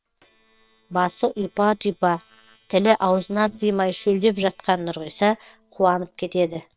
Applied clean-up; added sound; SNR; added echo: neural separator model SepFormer WHAM!.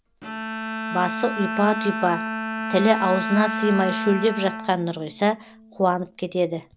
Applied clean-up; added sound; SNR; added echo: none; Bowed string instrument; 6 dB; none.